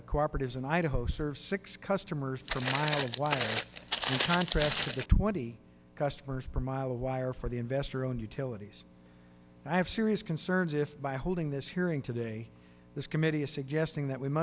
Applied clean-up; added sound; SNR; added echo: none; Walk, footsteps; -5 dB; none.